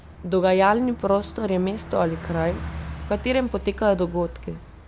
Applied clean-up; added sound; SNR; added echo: none; Bus; 12 dB; none.